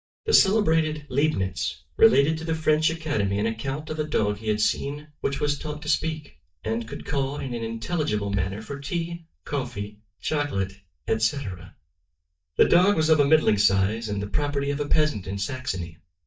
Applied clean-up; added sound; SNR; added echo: neural mask model DeepFilterNet 3.